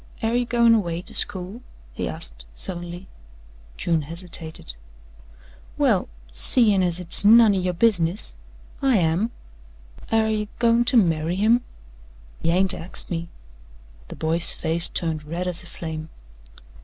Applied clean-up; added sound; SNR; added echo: none; none; none; none.